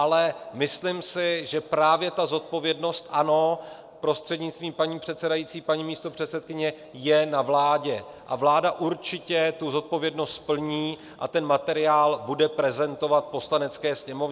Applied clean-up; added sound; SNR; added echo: none; none; none; none.